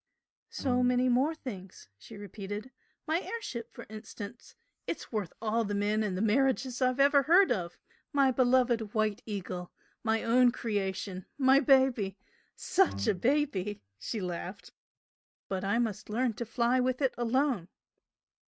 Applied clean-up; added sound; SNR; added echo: neural mask model RNNoise.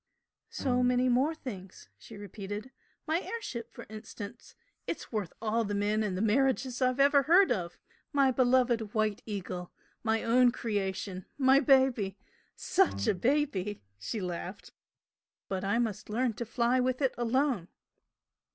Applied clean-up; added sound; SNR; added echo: none; Bowed string instrument; 16 dB; none.